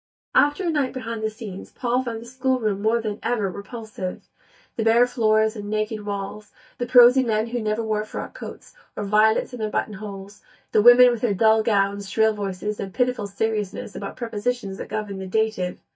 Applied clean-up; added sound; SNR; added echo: neural mask model DeepFilterNet 3.